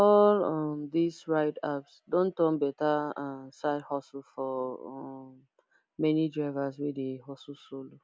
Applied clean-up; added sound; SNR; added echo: none; none; none; none.